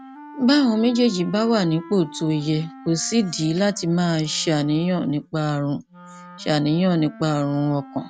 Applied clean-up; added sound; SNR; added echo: none; Wind instrument, woodwind instrument; 20 dB; none.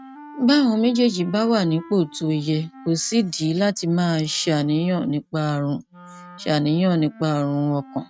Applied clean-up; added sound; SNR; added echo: neural mask model RNNoise.